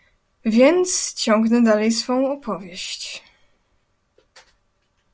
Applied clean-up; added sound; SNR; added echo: none; none; none; none.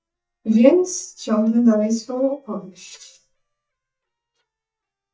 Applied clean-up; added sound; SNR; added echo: neural mask model DeepFilterNet 3.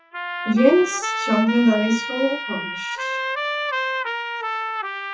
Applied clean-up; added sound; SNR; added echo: classical method WPE with log-MMSE.